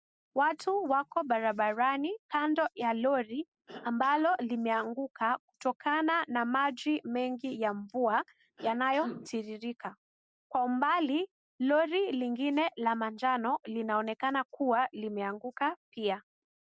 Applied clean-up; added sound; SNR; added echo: neural mask model Resemble Enhance denoiser.